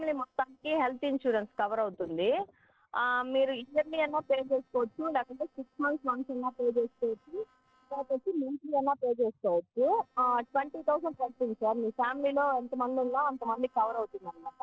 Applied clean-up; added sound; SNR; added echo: neural separator model SepFormer DNS4.